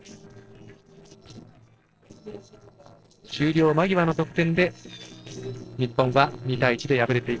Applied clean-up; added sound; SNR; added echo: neural separator model SepFormer DNS4.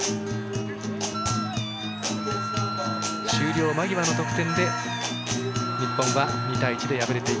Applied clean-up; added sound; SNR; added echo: none; Guitar + Wind instrument, woodwind instrument; -2 dB; none.